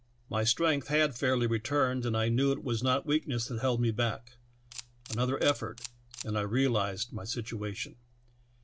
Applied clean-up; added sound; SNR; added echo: none; Camera; 16 dB; none.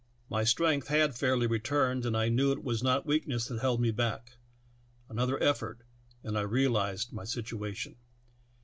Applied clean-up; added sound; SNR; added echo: none; none; none; none.